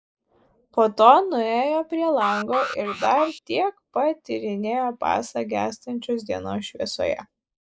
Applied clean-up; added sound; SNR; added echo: neural mask model Resemble Enhance denoiser.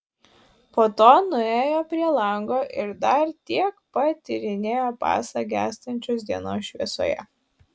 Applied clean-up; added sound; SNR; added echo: none; none; none; none.